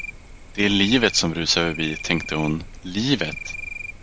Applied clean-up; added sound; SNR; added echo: none; Cricket; 11 dB; none.